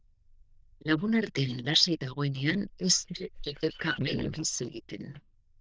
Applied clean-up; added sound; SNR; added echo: neural diffusion model UNIVERSE++.